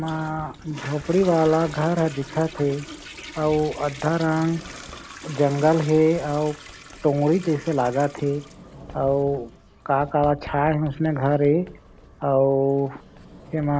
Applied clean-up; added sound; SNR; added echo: none; Sliding door + Toilet flush; 17 dB; none.